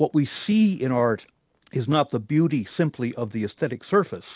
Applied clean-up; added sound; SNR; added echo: none; none; none; none.